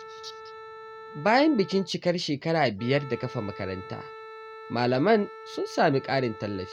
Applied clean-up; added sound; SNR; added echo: none; Wind instrument, woodwind instrument; 16 dB; none.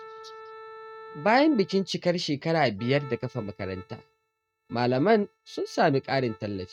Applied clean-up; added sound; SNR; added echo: neural mask model RNNoise.